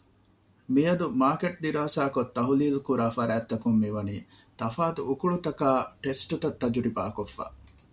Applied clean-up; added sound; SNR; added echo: none; none; none; none.